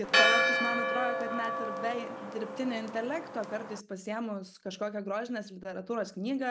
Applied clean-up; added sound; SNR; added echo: none; Church bell; -5 dB; none.